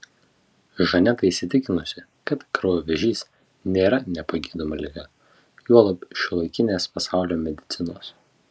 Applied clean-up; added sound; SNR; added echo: none; none; none; none.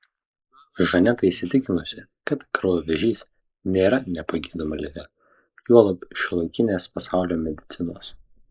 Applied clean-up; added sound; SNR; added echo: neural mask model Resemble Enhance denoiser.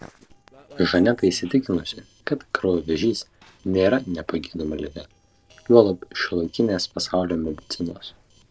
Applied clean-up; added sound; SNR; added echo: neural separator model SepFormer DNS4.